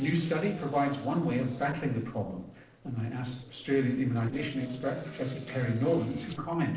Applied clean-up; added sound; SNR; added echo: neural separator model SepFormer DNS4.